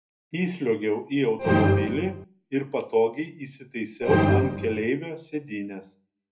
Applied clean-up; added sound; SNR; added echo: none; Musical instrument; -2 dB; reverberation time 0.3 s.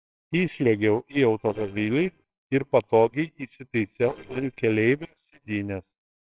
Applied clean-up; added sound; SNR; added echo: neural separator model SepFormer WHAMR!.